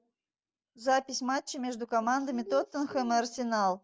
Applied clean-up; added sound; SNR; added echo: none; none; none; none.